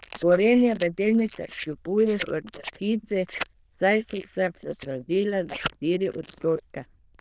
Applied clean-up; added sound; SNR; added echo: neural diffusion model UNIVERSE++.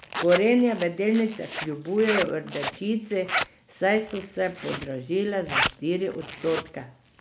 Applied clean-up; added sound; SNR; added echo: none; Zipper (clothing); 6 dB; none.